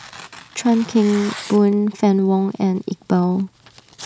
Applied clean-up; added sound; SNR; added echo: none; Tearing; 20 dB; none.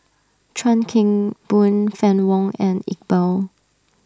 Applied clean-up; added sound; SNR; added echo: none; none; none; none.